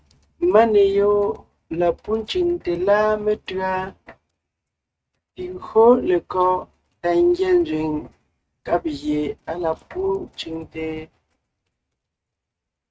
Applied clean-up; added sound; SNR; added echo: neural mask model RNNoise.